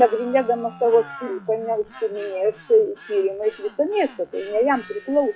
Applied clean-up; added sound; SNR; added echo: classical method log-MMSE.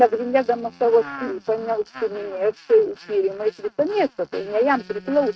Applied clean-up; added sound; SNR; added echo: neural mask model RNNoise.